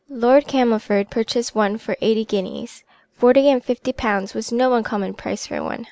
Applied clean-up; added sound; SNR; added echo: none; none; none; none.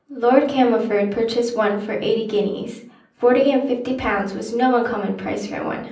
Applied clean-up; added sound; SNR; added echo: none; none; none; reverberation time 0.6 s.